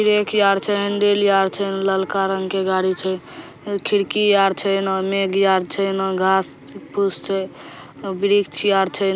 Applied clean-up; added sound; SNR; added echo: none; none; none; none.